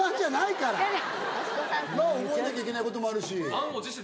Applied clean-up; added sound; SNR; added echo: none; none; none; none.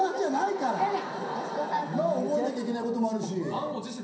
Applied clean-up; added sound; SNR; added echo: none; none; none; reverberation time 0.6 s.